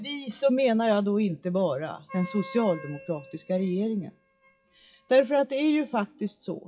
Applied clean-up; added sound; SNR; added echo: classical method WPE with log-MMSE.